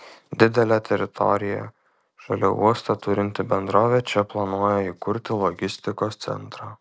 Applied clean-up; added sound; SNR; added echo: none; none; none; none.